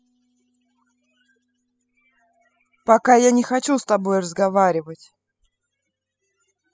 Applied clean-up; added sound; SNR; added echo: classical method spectral subtraction.